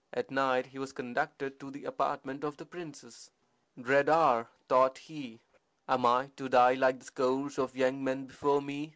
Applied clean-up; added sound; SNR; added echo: none; none; none; none.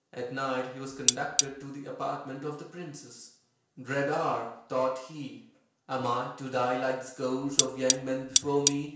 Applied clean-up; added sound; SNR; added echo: none; Cutlery, silverware; -4 dB; reverberation time 0.5 s.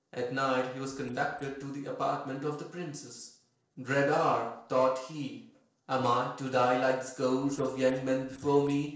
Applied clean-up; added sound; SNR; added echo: neural separator model SepFormer DNS4.